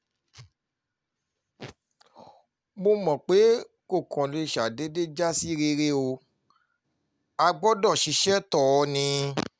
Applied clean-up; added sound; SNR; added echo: none; none; none; none.